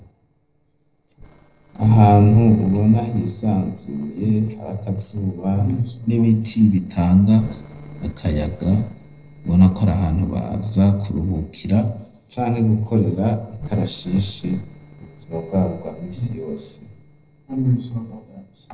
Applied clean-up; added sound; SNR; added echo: neural separator model SepFormer DNS4.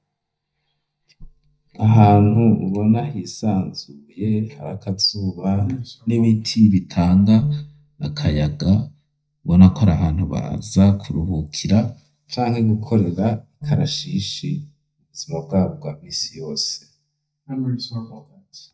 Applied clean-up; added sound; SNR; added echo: neural mask model DeepFilterNet 3.